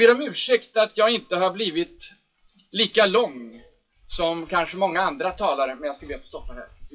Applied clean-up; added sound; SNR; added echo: classical method WPE with log-MMSE.